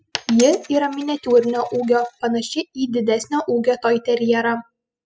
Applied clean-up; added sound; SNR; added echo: classical method spectral subtraction.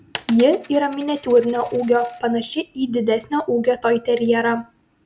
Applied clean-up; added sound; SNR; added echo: none; Coin (dropping); 16 dB; none.